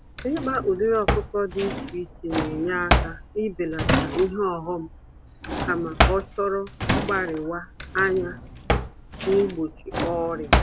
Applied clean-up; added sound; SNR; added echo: none; Drawer open or close; 0 dB; none.